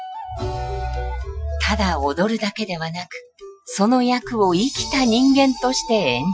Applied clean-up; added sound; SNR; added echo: classical method Wiener filter.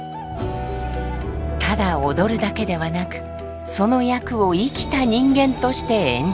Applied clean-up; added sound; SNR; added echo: none; Bowed string instrument; 17 dB; none.